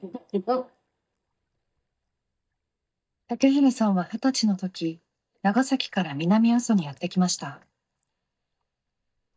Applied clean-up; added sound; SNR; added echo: neural mask model DeepFilterNet 3.